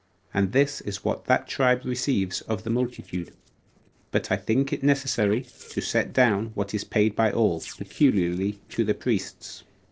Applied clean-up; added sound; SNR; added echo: neural separator model SepFormer DNS4.